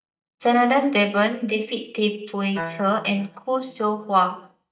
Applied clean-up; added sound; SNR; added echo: neural mask model DeepFilterNet 3.